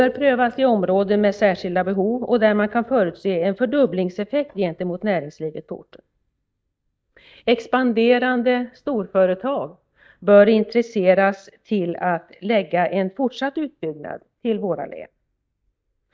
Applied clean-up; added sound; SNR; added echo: neural mask model DeepFilterNet 3.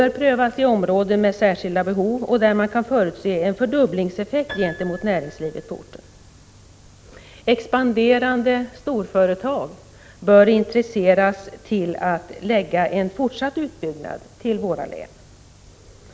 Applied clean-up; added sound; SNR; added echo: none; Piano; 19 dB; none.